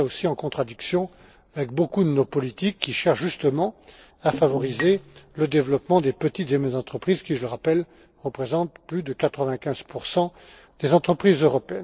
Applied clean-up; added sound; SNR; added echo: neural separator model SepFormer DNS4.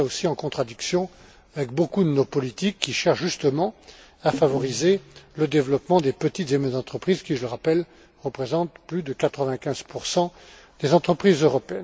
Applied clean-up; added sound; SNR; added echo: none; none; none; none.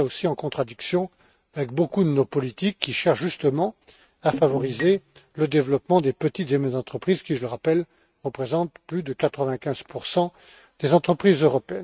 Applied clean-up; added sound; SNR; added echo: neural mask model RNNoise.